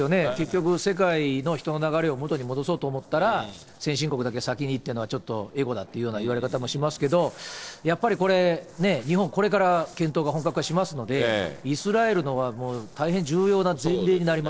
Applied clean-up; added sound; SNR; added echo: neural separator model SepFormer DNS4.